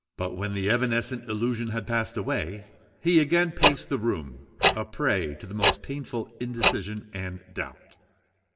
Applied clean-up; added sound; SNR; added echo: none; Tick-tock; -1 dB; reverberation time 0.5 s.